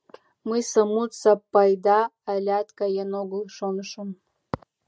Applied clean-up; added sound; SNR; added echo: none; none; none; none.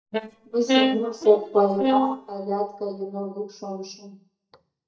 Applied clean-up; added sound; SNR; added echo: neural mask model DeepFilterNet 3.